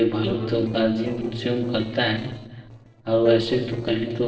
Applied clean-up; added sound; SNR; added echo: neural separator model SepFormer DNS4.